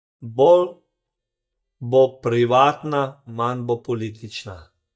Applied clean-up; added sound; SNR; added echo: neural mask model DeepFilterNet 3.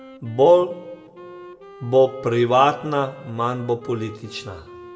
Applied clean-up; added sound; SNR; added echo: none; Wind instrument, woodwind instrument; 20 dB; reverberation time 1.0 s.